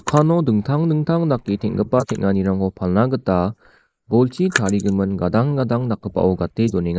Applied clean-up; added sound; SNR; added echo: neural mask model Resemble Enhance denoiser.